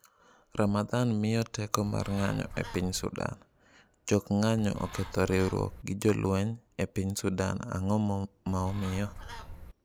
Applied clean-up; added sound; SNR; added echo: none; Bird; 13 dB; none.